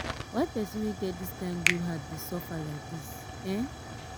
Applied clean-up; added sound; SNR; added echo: none; Finger snapping + Tick / Hiss / Explosion / Fire; 2 dB; none.